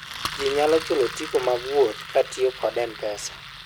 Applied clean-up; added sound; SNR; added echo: none; Engine; 11 dB; none.